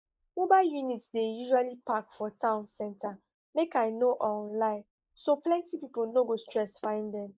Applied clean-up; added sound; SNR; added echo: neural mask model Resemble Enhance denoiser.